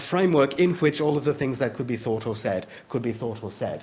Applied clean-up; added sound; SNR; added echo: none; none; none; none.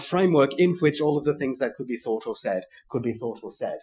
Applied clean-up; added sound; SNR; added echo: classical method Wiener filter.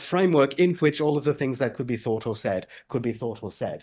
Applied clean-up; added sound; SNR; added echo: neural mask model DeepFilterNet 3.